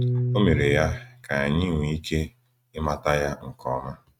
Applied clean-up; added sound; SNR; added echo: neural mask model RNNoise.